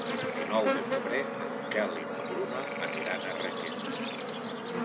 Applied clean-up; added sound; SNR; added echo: none; Bird / Insect; -5 dB; none.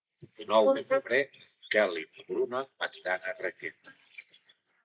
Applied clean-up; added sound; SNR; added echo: neural mask model Resemble Enhance denoiser.